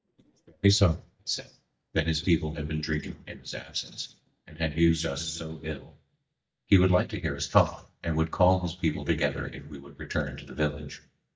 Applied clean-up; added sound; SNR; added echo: neural mask model DeepFilterNet 3.